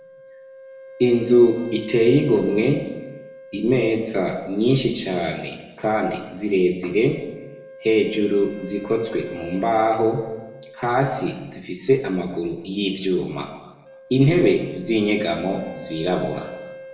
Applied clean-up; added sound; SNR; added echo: none; Wind instrument, woodwind instrument; 19 dB; reverberation time 1.0 s.